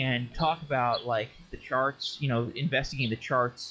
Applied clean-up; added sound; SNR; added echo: classical method log-MMSE.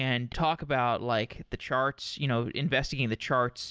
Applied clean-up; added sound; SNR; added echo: none; none; none; none.